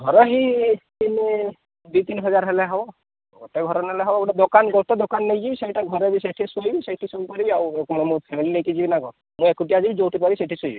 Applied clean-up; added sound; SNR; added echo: none; none; none; none.